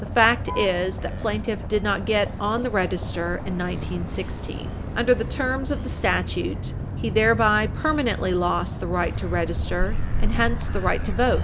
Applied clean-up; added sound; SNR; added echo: none; Motor vehicle (road); 2 dB; none.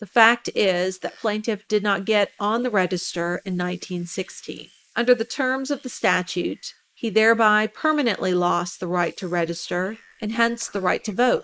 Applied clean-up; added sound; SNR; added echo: neural mask model Resemble Enhance denoiser.